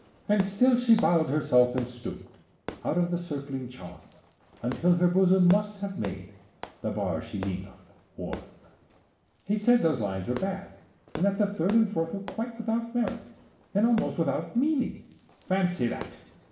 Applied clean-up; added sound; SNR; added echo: none; Fireworks; 18 dB; reverberation time 0.8 s.